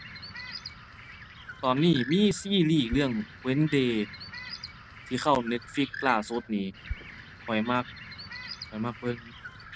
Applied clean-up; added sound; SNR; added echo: none; Bird; 13 dB; none.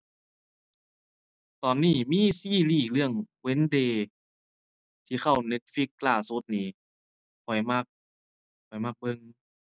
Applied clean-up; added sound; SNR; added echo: none; none; none; none.